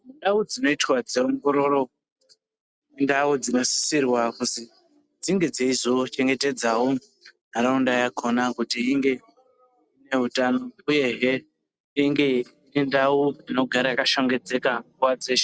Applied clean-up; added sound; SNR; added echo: none; none; none; none.